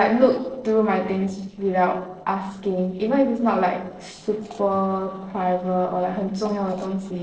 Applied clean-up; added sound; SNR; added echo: neural separator model SepFormer DNS4.